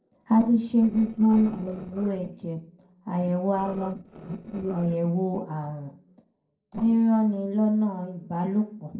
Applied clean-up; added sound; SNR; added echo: neural separator model SepFormer DNS4.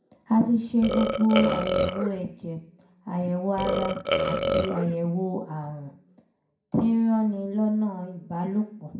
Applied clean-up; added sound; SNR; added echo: none; Burping, eructation; 0 dB; reverberation time 0.5 s.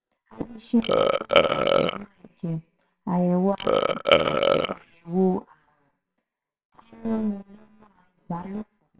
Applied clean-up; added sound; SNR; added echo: neural separator model SepFormer WHAMR!.